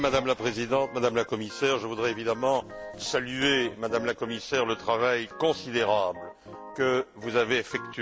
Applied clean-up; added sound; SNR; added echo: none; Organ; 15 dB; none.